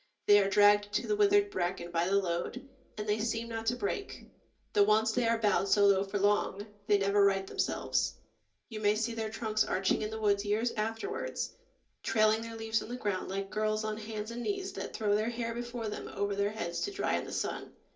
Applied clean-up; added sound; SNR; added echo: none; none; none; reverberation time 0.3 s.